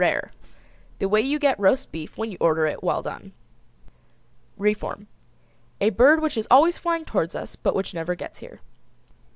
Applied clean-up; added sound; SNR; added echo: none; none; none; none.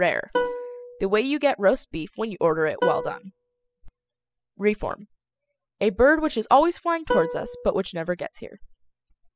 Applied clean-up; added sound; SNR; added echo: classical method spectral subtraction.